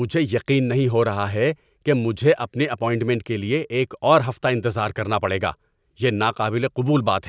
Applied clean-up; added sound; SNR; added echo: none; none; none; none.